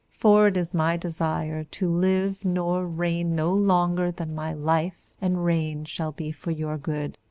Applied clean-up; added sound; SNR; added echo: none; none; none; none.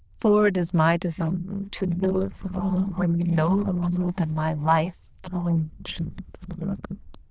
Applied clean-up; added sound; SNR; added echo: neural diffusion model UNIVERSE++.